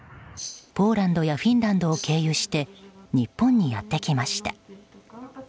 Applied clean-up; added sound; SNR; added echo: none; Tambourine; 13 dB; none.